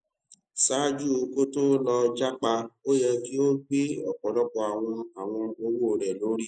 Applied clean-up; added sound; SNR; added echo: neural mask model Resemble Enhance denoiser.